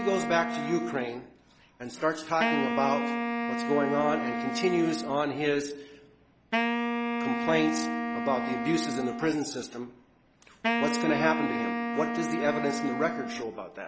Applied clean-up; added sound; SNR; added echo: none; Wind instrument, woodwind instrument; 2 dB; none.